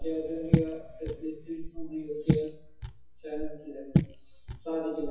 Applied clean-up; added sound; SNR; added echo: classical method WPE with log-MMSE.